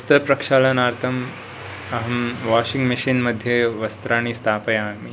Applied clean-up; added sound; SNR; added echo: none; none; none; none.